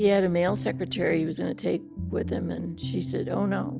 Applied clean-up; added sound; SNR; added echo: none; none; none; none.